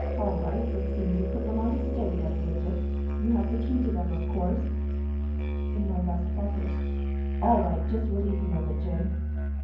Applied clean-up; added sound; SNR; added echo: none; Musical instrument; -4 dB; reverberation time 0.9 s.